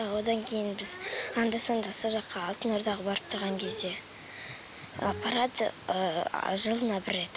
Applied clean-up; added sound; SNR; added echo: none; Water; 17 dB; none.